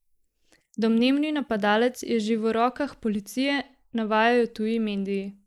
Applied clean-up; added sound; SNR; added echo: neural mask model Resemble Enhance denoiser.